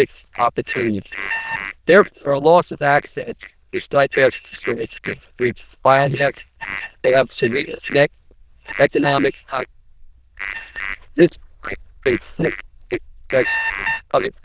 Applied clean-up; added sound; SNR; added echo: neural diffusion model UNIVERSE++.